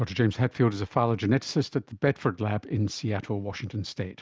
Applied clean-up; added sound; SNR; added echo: none; none; none; none.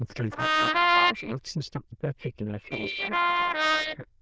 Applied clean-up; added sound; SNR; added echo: neural diffusion model UNIVERSE++.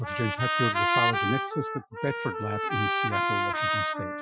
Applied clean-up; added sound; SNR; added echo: classical method Wiener filter.